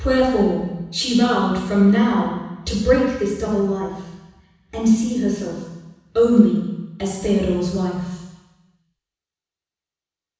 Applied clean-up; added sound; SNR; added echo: none; none; none; reverberation time 1.1 s.